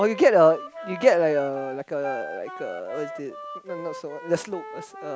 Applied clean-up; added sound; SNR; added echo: none; Wind instrument, woodwind instrument; 14 dB; none.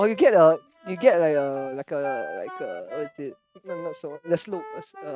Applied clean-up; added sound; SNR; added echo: neural mask model RNNoise.